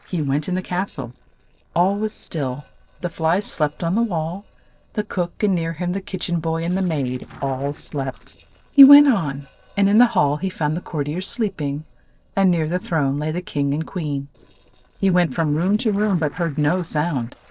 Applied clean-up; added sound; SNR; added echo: neural separator model SepFormer DNS4.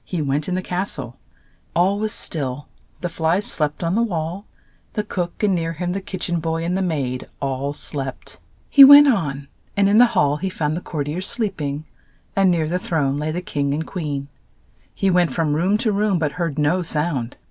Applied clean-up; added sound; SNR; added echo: none; none; none; none.